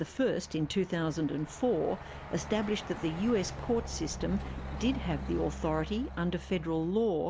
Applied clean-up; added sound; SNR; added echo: none; Truck; 10 dB; none.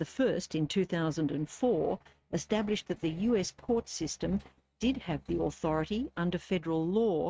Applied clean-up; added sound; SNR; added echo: neural mask model RNNoise.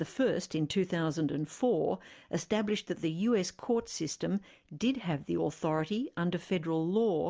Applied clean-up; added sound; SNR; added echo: none; none; none; none.